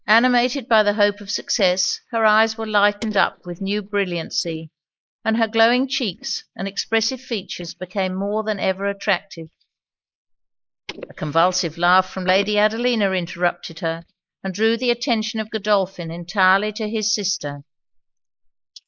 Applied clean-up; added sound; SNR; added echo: neural mask model Resemble Enhance denoiser.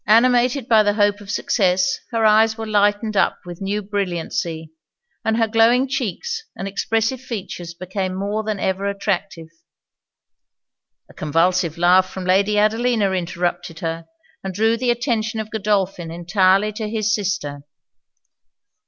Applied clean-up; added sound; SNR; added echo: none; none; none; none.